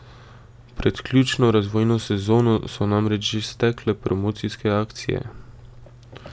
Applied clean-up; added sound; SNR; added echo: none; none; none; none.